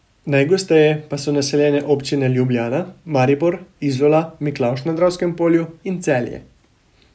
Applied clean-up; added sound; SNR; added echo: none; none; none; none.